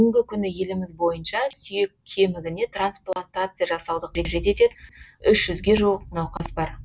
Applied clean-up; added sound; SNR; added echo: none; none; none; none.